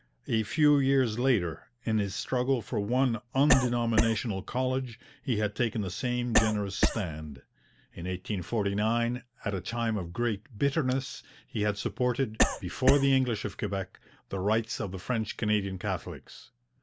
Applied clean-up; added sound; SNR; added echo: none; Cough; 0 dB; none.